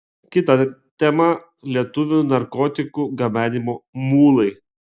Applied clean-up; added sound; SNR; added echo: none; none; none; none.